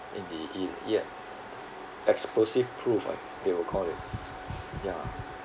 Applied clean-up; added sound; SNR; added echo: none; Wind instrument, woodwind instrument; 17 dB; none.